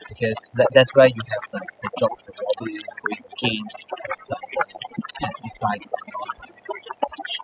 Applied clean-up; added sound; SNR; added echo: classical method spectral subtraction.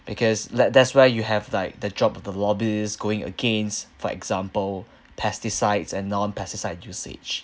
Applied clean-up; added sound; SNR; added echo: none; none; none; none.